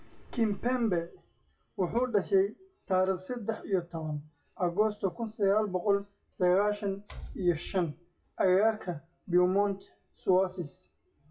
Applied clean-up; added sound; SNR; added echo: classical method WPE with log-MMSE.